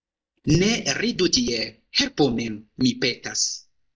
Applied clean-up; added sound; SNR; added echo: neural mask model DeepFilterNet 3.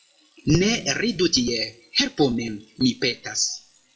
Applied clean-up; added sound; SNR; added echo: classical method WPE with log-MMSE.